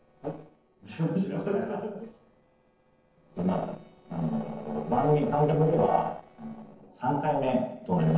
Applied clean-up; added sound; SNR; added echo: neural separator model SepFormer DNS4.